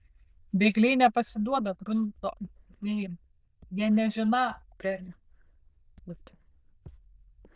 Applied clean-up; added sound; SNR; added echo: neural diffusion model UNIVERSE++.